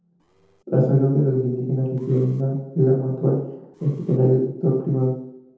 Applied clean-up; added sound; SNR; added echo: neural separator model SepFormer DNS4.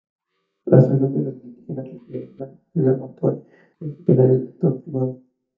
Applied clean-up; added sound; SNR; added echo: neural mask model DeepFilterNet 3.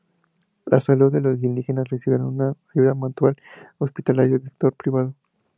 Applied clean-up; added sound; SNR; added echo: none; none; none; none.